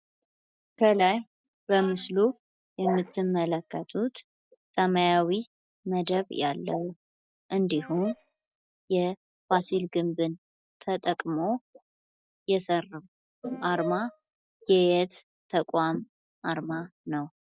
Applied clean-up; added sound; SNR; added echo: neural mask model DeepFilterNet 3.